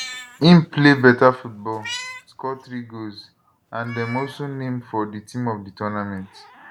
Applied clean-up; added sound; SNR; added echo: none; Meow; 19 dB; none.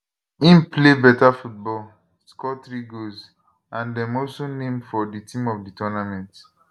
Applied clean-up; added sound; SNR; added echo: none; none; none; none.